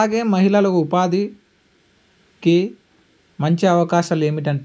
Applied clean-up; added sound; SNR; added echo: none; none; none; none.